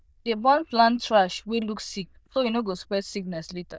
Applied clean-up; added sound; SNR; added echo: neural diffusion model UNIVERSE++.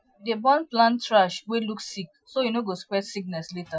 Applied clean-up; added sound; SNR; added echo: classical method Wiener filter.